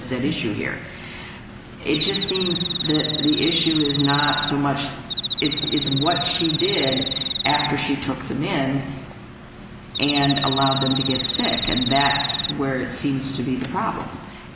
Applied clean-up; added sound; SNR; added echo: none; Cricket; 1 dB; none.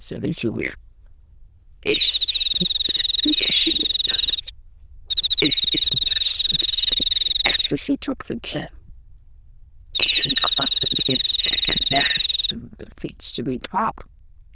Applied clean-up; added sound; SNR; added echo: neural diffusion model UNIVERSE++.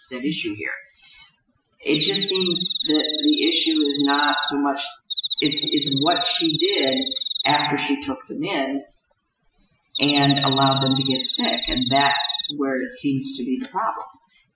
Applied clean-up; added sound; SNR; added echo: classical method Wiener filter.